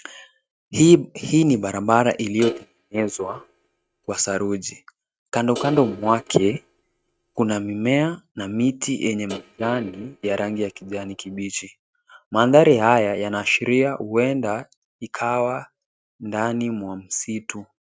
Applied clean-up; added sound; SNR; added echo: neural mask model RNNoise.